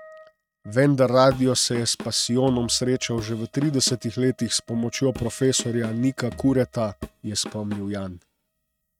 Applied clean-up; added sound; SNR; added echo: neural mask model RNNoise.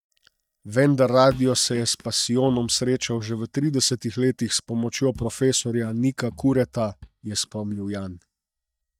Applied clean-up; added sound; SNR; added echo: neural mask model DeepFilterNet 3.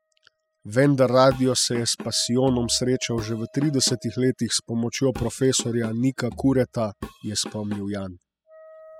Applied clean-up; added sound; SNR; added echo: classical method spectral subtraction.